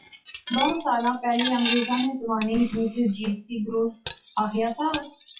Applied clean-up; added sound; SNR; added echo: classical method WPE with log-MMSE.